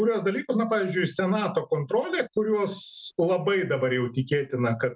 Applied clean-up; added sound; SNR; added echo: none; none; none; none.